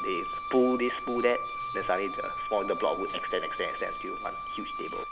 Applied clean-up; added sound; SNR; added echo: none; Wind instrument, woodwind instrument; 5 dB; none.